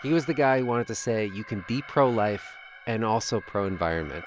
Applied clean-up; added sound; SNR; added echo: none; Alarm; 18 dB; none.